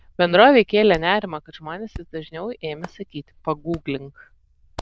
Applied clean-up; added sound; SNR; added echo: neural diffusion model UNIVERSE++.